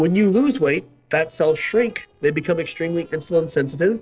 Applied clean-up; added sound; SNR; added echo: neural separator model SepFormer DNS4.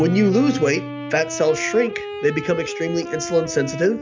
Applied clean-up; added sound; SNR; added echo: none; Drum + Wind instrument, woodwind instrument; 10 dB; none.